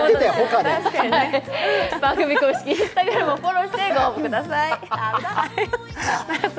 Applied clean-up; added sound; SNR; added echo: none; none; none; none.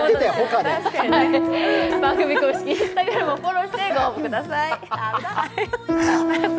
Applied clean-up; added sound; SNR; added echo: none; Piano; 4 dB; none.